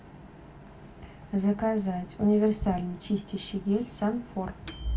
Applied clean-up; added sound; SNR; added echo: none; Microwave oven; 18 dB; reverberation time 0.2 s.